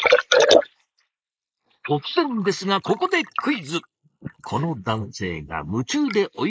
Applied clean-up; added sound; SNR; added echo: neural mask model Resemble Enhance denoiser.